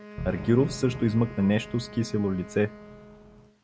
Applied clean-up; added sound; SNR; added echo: none; Fireworks + Wind instrument, woodwind instrument; 13 dB; none.